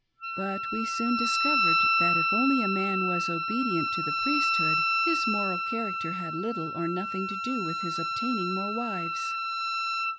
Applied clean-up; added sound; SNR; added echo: none; Wind instrument, woodwind instrument; -4 dB; none.